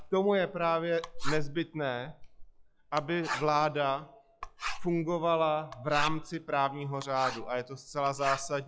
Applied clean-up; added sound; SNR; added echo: classical method log-MMSE.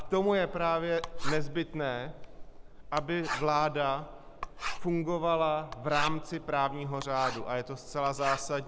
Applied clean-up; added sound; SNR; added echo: none; Writing; 6 dB; none.